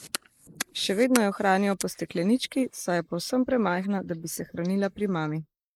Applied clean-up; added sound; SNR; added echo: neural mask model Resemble Enhance denoiser.